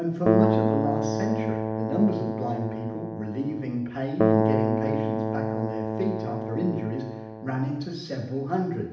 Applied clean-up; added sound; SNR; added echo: none; Keyboard (musical); -2 dB; reverberation time 0.8 s.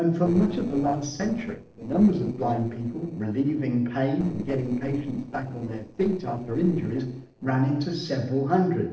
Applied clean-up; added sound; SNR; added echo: neural separator model SepFormer DNS4.